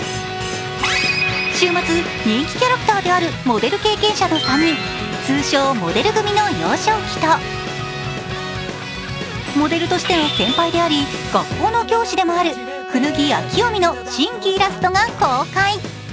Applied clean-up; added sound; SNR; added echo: none; Bowed string instrument; 14 dB; none.